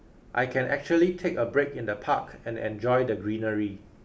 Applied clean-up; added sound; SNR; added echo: none; none; none; none.